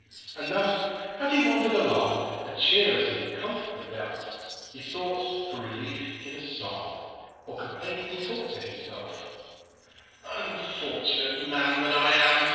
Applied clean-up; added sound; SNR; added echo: neural separator model SepFormer DNS4.